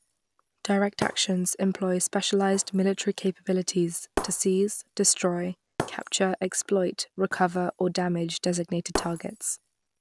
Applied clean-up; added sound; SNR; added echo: none; Shatter; 13 dB; none.